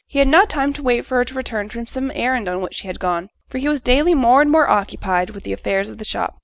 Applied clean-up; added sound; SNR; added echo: none; none; none; none.